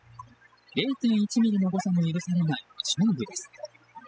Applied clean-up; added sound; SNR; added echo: classical method spectral subtraction.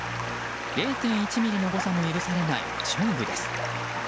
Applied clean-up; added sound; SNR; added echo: none; Stream; 4 dB; none.